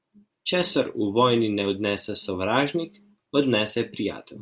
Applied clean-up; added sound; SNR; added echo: none; none; none; none.